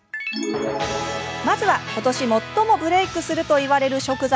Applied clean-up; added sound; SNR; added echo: none; none; none; none.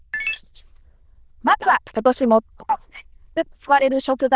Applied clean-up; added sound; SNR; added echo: neural diffusion model UNIVERSE++.